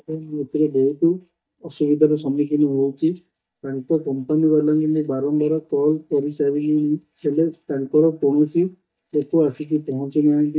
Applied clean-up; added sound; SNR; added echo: neural mask model DeepFilterNet 3.